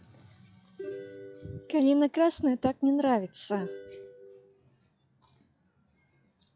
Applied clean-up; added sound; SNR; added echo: classical method log-MMSE.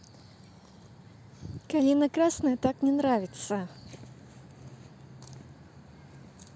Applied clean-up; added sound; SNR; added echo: none; none; none; none.